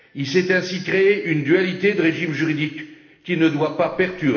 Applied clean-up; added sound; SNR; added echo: none; none; none; reverberation time 1.1 s.